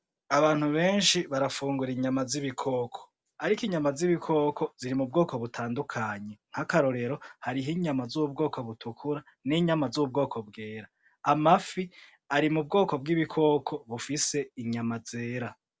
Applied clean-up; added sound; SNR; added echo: none; none; none; none.